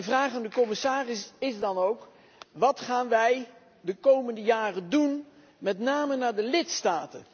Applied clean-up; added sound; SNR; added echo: none; none; none; none.